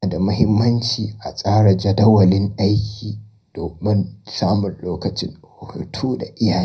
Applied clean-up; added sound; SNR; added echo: none; none; none; reverberation time 0.3 s.